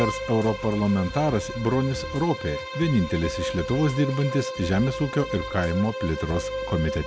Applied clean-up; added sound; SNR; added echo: none; Bowed string instrument; 7 dB; none.